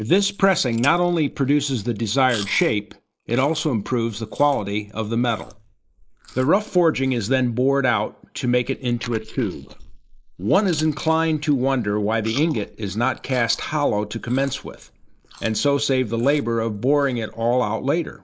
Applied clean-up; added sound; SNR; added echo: neural mask model Resemble Enhance denoiser.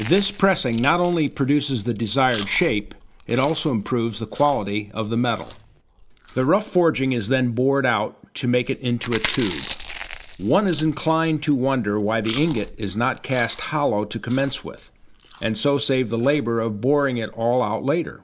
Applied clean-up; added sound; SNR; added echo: none; Chewing, mastication; 14 dB; none.